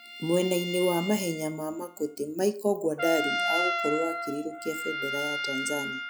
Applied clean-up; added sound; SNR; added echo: classical method log-MMSE.